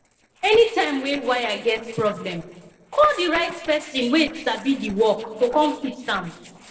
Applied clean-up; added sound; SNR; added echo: neural separator model SepFormer DNS4.